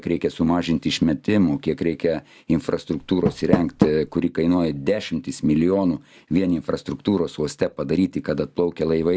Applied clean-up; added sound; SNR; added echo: none; Door; 11 dB; none.